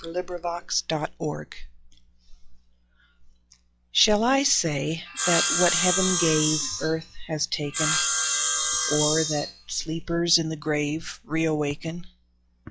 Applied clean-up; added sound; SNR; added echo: classical method log-MMSE.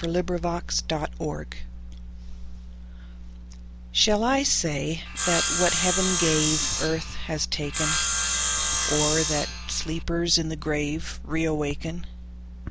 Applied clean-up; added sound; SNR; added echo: none; Sawing; -1 dB; none.